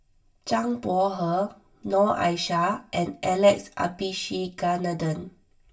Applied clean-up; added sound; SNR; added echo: none; none; none; reverberation time 0.2 s.